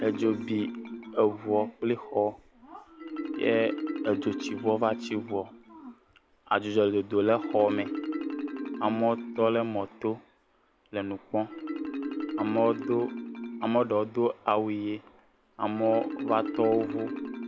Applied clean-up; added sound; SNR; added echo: none; Marimba, xylophone; 8 dB; none.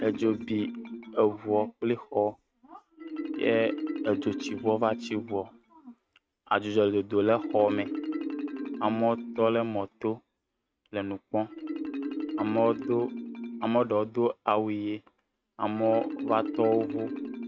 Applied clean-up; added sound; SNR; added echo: neural mask model RNNoise.